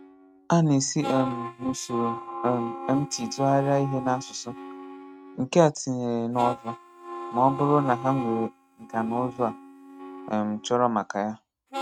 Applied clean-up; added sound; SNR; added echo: neural mask model RNNoise.